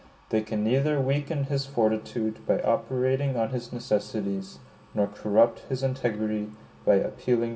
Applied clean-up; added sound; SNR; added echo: none; none; none; reverberation time 1.7 s.